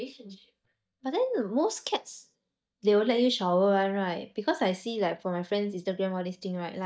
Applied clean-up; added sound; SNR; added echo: neural mask model DeepFilterNet 3.